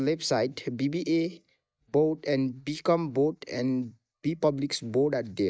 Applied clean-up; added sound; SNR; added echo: neural mask model DeepFilterNet 3.